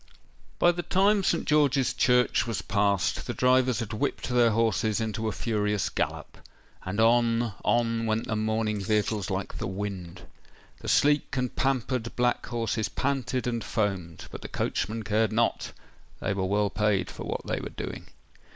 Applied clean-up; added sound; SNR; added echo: neural mask model Resemble Enhance denoiser.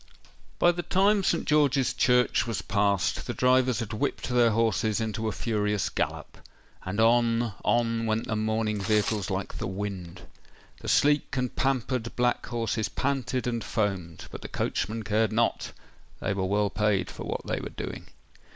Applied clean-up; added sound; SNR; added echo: none; Tearing; 14 dB; none.